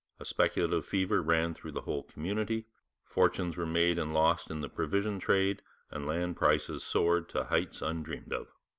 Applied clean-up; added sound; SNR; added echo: none; none; none; none.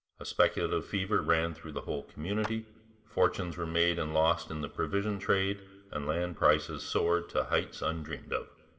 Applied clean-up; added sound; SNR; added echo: none; Clapping; 17 dB; reverberation time 1.9 s.